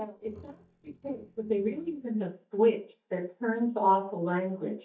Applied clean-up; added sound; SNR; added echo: neural mask model DeepFilterNet 3.